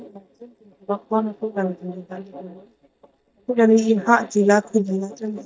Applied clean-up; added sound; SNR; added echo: neural mask model DeepFilterNet 3.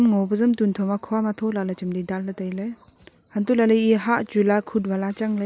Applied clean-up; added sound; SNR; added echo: none; none; none; none.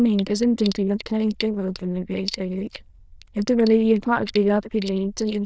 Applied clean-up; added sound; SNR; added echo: neural diffusion model UNIVERSE++.